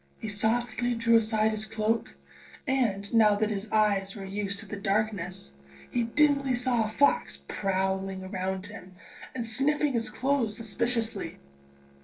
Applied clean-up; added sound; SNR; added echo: neural separator model SepFormer DNS4.